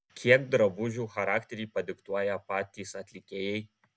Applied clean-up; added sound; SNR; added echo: none; none; none; none.